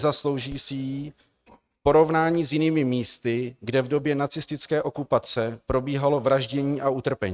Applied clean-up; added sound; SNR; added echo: neural mask model RNNoise.